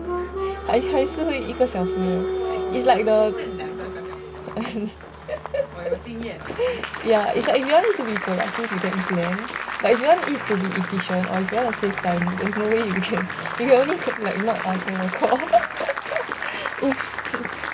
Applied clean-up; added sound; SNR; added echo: none; Applause; 6 dB; none.